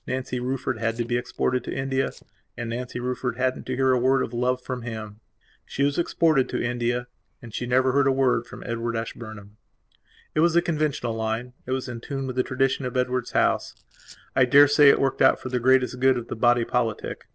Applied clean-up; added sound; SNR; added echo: neural separator model SepFormer DNS4.